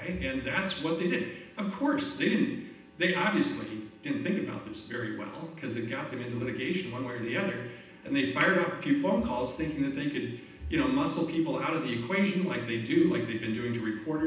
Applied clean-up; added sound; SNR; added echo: none; none; none; reverberation time 0.9 s.